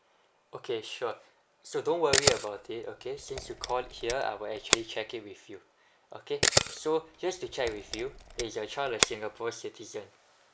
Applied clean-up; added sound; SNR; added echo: none; Camera; -2 dB; none.